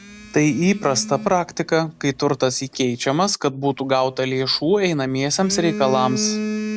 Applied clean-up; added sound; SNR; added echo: none; Telephone; 11 dB; none.